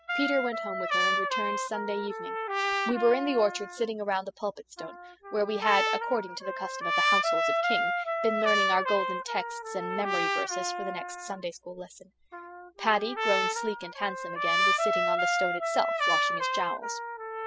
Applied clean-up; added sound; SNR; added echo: classical method spectral subtraction.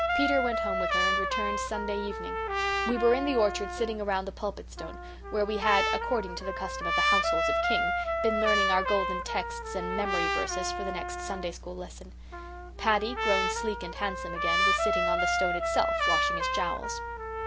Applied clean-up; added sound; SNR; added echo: none; Trumpet; -2 dB; none.